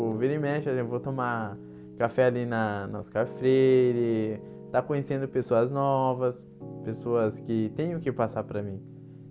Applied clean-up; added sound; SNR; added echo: none; Piano; 15 dB; none.